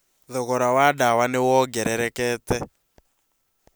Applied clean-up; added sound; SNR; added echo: none; none; none; none.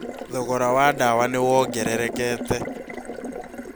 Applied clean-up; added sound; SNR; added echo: none; Water tap, faucet; 9 dB; none.